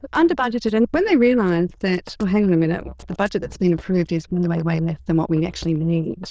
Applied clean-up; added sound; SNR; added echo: neural diffusion model UNIVERSE++.